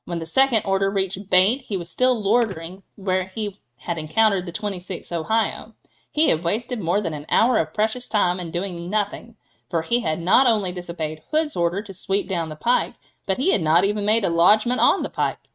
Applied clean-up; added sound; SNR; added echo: neural mask model RNNoise.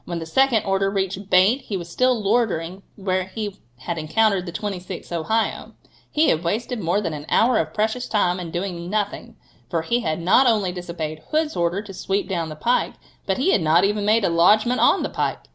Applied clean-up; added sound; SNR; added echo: none; none; none; none.